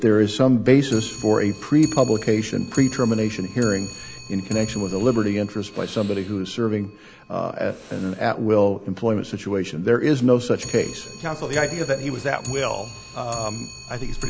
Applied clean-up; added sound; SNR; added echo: none; Breathing + Clock; 15 dB; none.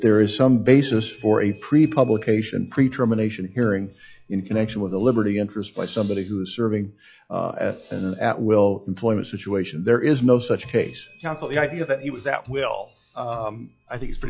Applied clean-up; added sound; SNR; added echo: classical method log-MMSE.